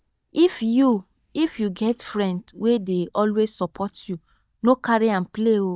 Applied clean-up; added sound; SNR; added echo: neural mask model DeepFilterNet 3.